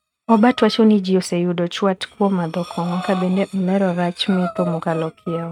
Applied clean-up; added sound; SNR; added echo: neural mask model RNNoise.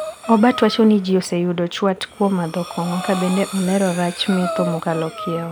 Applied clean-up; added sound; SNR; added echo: none; Breathing; 12 dB; none.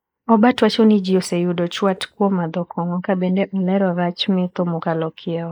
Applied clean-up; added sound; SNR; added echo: neural mask model Resemble Enhance denoiser.